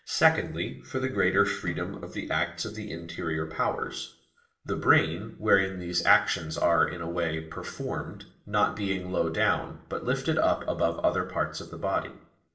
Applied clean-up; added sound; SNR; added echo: none; Snare drum; 19 dB; reverberation time 0.4 s.